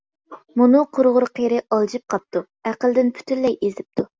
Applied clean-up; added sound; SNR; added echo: none; none; none; none.